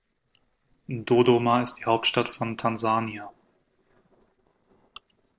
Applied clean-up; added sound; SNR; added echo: neural separator model SepFormer DNS4.